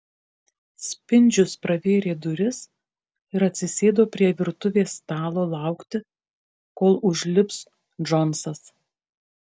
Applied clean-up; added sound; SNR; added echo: none; none; none; none.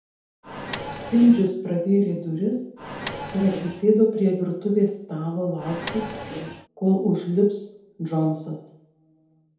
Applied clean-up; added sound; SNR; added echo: none; Microwave oven; 10 dB; reverberation time 0.8 s.